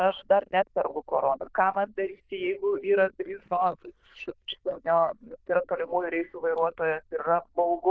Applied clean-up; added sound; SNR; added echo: neural diffusion model UNIVERSE++.